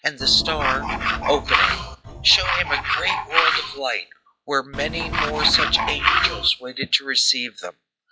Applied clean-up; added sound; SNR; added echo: classical method log-MMSE.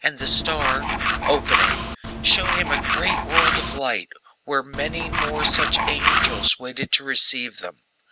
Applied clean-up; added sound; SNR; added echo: none; Tools; -1 dB; none.